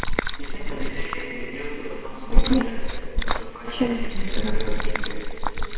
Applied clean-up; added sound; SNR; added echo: neural separator model SepFormer WHAMR!.